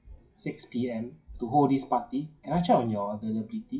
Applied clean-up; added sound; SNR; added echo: classical method WPE with log-MMSE.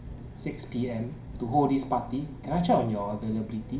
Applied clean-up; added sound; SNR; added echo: none; Engine; 13 dB; reverberation time 0.5 s.